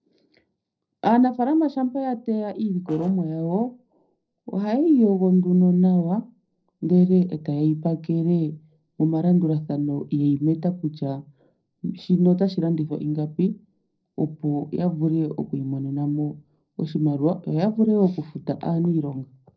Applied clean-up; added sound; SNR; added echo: neural separator model SepFormer DNS4.